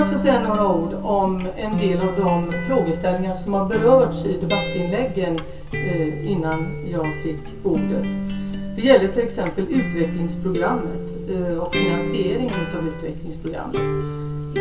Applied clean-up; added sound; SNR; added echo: none; Acoustic guitar; 5 dB; reverberation time 0.2 s.